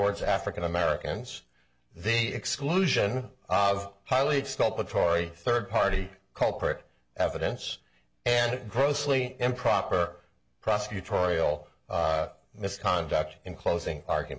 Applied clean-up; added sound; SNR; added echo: none; none; none; none.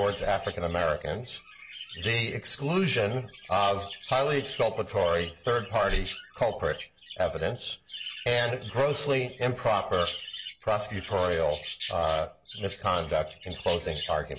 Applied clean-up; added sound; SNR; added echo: none; Chirp, tweet; 11 dB; none.